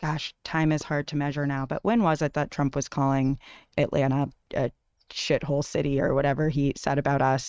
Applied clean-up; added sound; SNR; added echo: neural mask model RNNoise.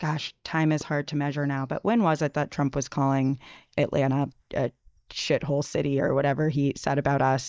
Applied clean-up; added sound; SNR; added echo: neural mask model DeepFilterNet 3.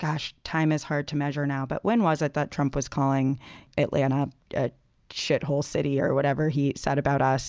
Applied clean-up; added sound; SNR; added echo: none; none; none; none.